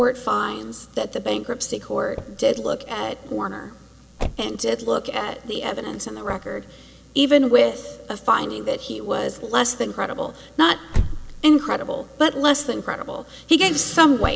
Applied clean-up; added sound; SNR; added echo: none; Motor vehicle (road); 12 dB; none.